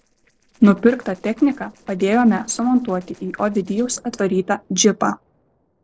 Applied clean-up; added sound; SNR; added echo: neural separator model SepFormer DNS4.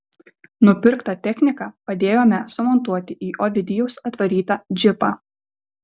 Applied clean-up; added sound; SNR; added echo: none; none; none; none.